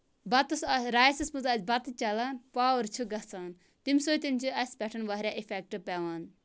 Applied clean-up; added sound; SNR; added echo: none; none; none; none.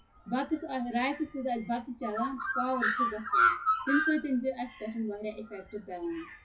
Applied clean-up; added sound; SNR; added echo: classical method WPE with log-MMSE.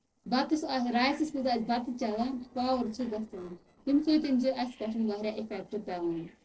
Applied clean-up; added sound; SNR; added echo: neural separator model SepFormer DNS4.